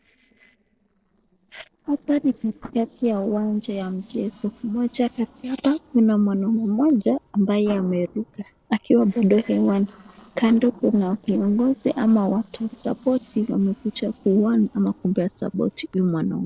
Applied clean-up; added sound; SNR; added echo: neural separator model SepFormer DNS4.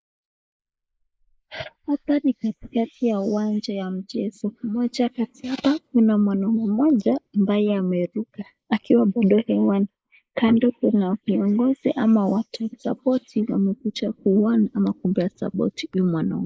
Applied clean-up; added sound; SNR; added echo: neural mask model Resemble Enhance denoiser.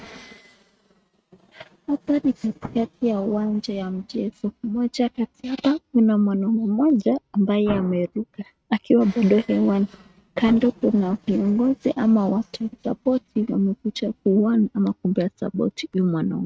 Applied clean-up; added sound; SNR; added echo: neural mask model RNNoise.